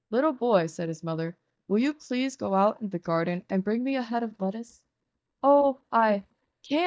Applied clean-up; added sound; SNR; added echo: neural mask model DeepFilterNet 3.